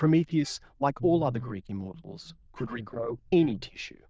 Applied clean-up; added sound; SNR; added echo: neural diffusion model UNIVERSE++.